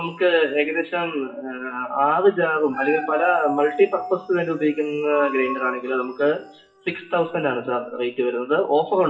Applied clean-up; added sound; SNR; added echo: classical method WPE with log-MMSE.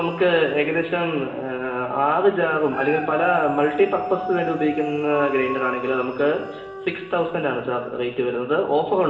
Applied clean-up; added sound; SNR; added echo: none; Dog; 12 dB; reverberation time 1.2 s.